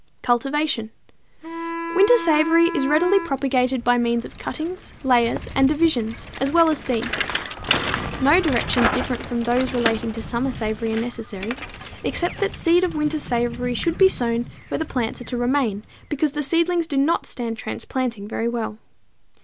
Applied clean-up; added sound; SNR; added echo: none; Bicycle + Wind instrument, woodwind instrument; 9 dB; none.